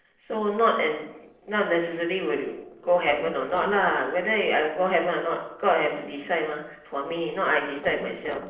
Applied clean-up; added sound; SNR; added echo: neural separator model SepFormer DNS4.